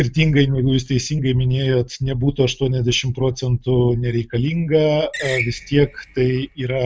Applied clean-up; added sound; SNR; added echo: none; Screech; 12 dB; none.